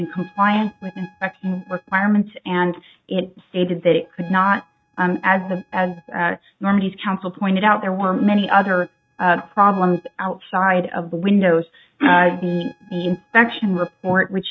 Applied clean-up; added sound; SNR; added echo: neural mask model RNNoise.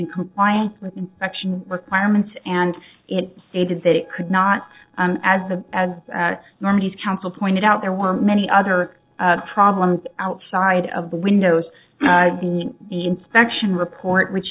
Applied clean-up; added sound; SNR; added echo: neural separator model SepFormer DNS4.